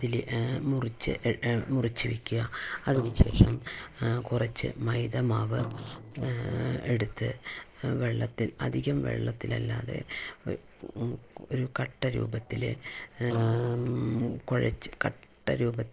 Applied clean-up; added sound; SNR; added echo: neural separator model SepFormer DNS4.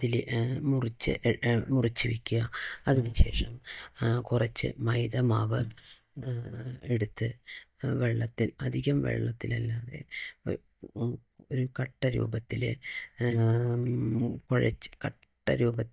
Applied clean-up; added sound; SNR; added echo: neural mask model DeepFilterNet 3.